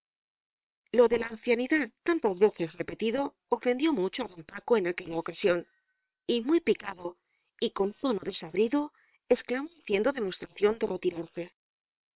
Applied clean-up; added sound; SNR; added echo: neural separator model SepFormer WHAM!.